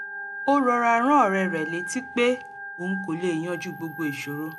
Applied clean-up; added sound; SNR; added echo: none; Organ; 11 dB; none.